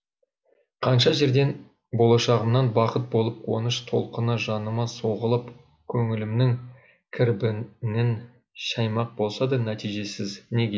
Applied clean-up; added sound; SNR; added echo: none; none; none; none.